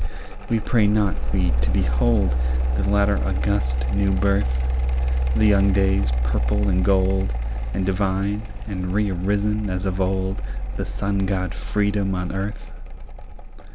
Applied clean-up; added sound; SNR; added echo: none; Mechanical fan; -2 dB; none.